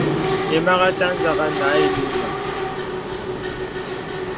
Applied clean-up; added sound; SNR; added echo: none; Mechanisms; -1 dB; none.